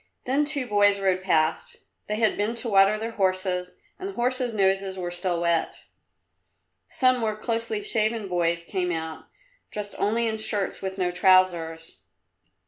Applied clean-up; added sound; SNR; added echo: none; none; none; none.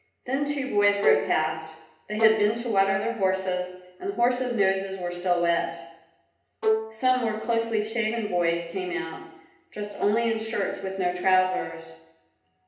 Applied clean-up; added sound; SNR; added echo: none; Bowed string instrument; 2 dB; reverberation time 0.8 s.